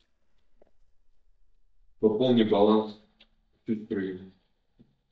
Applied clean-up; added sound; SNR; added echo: neural mask model DeepFilterNet 3.